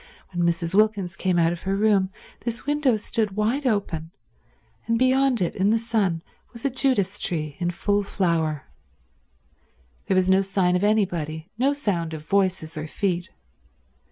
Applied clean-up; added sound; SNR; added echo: none; none; none; none.